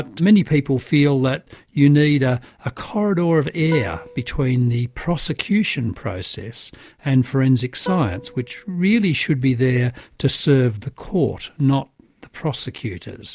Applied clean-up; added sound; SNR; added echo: none; Plucked string instrument; 17 dB; none.